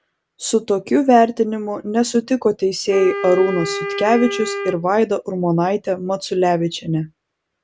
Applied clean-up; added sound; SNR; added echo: none; Wind instrument, woodwind instrument; 8 dB; none.